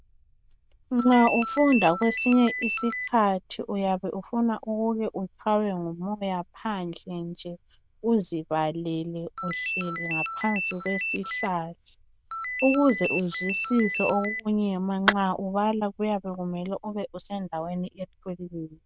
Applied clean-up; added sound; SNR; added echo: neural diffusion model UNIVERSE++.